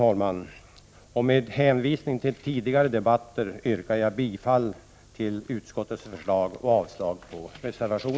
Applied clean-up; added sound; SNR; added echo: none; none; none; none.